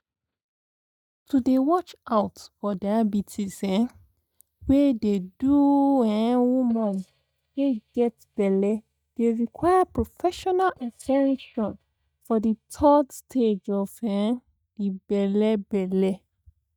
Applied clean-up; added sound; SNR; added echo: neural mask model DeepFilterNet 3.